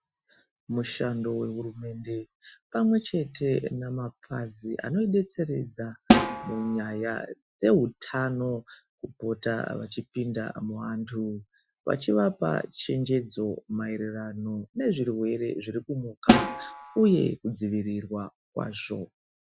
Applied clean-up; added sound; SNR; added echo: classical method Wiener filter.